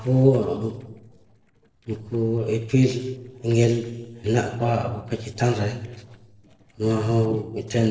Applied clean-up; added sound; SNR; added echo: neural separator model SepFormer DNS4.